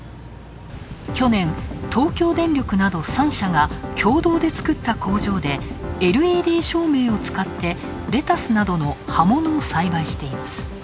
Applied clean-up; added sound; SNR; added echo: none; none; none; none.